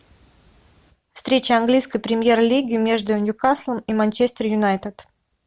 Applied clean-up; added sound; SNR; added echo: none; none; none; none.